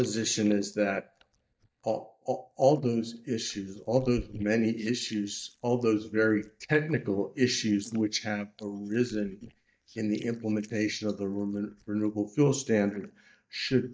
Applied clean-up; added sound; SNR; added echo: neural mask model DeepFilterNet 3.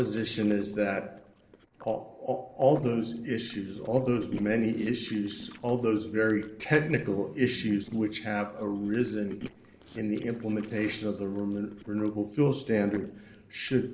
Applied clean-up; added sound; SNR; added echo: neural separator model SepFormer DNS4.